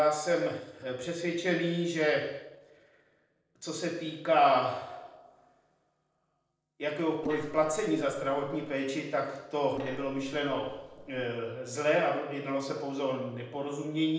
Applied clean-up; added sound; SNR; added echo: neural separator model SepFormer DNS4.